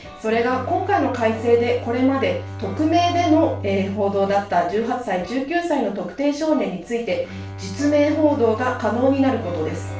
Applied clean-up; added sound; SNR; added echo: none; Bowed string instrument; 13 dB; reverberation time 0.3 s.